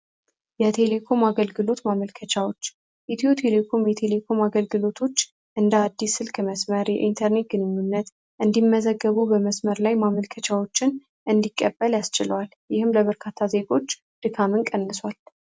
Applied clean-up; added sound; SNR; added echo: none; none; none; none.